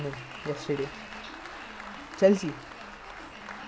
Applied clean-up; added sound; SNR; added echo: none; Applause; 13 dB; none.